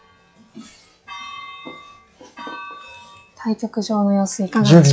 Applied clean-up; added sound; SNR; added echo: classical method log-MMSE.